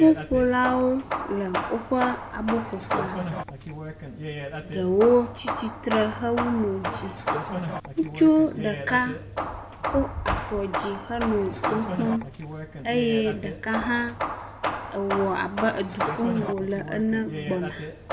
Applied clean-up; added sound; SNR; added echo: none; Hammer / Wood; 6 dB; none.